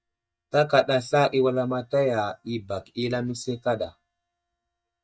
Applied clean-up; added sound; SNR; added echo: neural mask model DeepFilterNet 3.